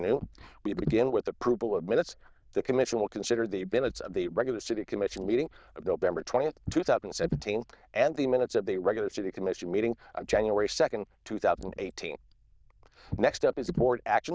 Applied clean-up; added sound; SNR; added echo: neural diffusion model UNIVERSE++.